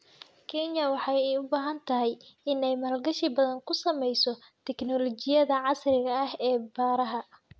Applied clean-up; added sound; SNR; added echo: none; none; none; none.